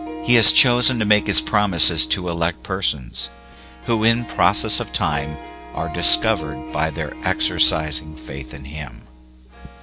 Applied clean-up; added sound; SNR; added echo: none; Harp; 12 dB; none.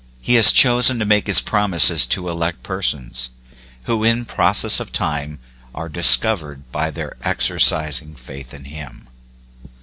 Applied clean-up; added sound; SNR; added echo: none; none; none; none.